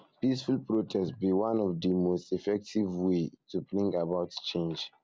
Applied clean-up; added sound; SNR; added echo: none; none; none; none.